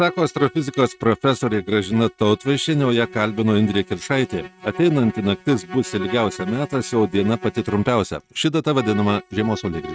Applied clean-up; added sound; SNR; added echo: neural mask model RNNoise.